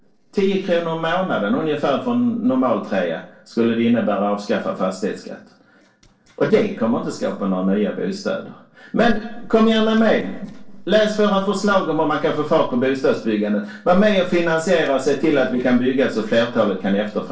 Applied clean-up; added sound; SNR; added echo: neural separator model SepFormer DNS4.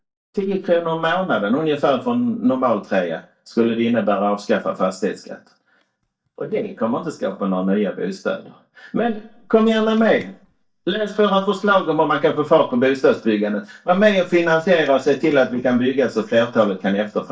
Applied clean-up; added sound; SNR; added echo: neural mask model DeepFilterNet 3.